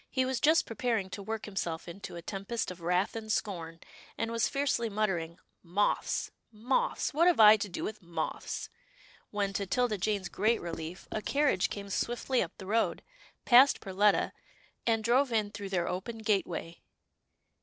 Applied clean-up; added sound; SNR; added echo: neural separator model SepFormer DNS4.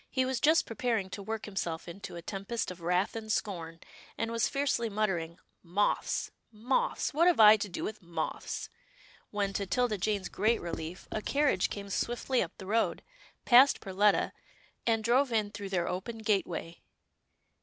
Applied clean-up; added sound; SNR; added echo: none; Writing; 14 dB; none.